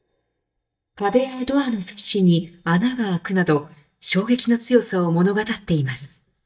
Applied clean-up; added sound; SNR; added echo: neural mask model DeepFilterNet 3.